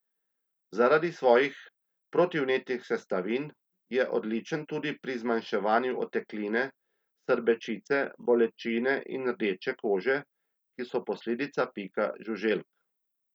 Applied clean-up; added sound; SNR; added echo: none; none; none; none.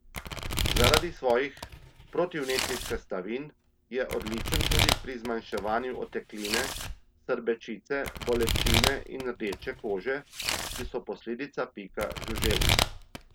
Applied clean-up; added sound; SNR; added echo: none; Domestic sounds, home sounds; -1 dB; none.